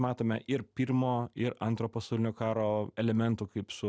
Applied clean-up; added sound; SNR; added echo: none; none; none; none.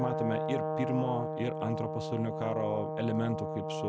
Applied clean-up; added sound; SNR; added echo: none; Brass instrument; 1 dB; none.